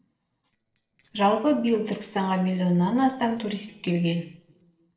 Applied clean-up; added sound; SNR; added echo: neural separator model SepFormer DNS4.